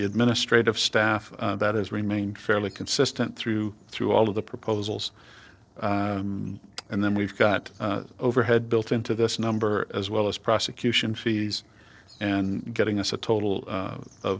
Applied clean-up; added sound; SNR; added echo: neural separator model SepFormer DNS4.